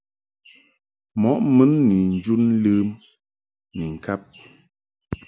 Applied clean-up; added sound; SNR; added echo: none; none; none; none.